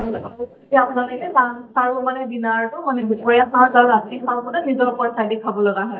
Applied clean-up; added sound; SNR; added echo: neural mask model DeepFilterNet 3.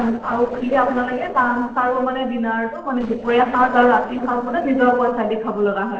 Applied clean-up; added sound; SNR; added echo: neural separator model SepFormer DNS4.